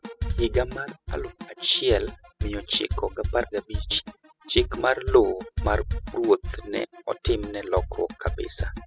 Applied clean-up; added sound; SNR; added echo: classical method spectral subtraction.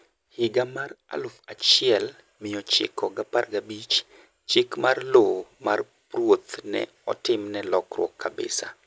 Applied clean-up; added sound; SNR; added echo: none; none; none; none.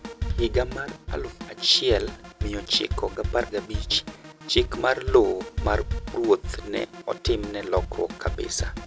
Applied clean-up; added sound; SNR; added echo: none; Drum kit; 5 dB; none.